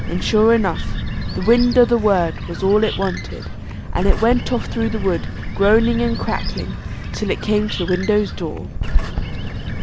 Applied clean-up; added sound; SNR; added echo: none; Bird; 3 dB; none.